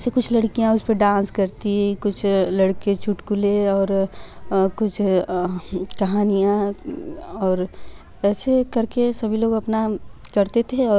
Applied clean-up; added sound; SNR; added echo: none; none; none; none.